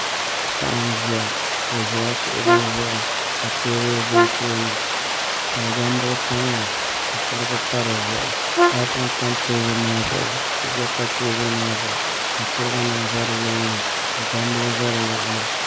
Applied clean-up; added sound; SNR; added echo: none; Brass instrument + Water; -4 dB; none.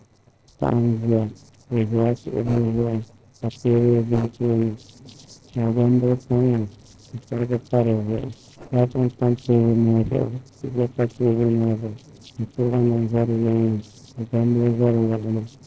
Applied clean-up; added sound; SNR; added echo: neural separator model SepFormer DNS4.